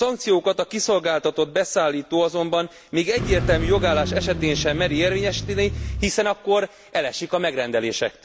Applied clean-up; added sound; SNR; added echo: none; Car; 4 dB; none.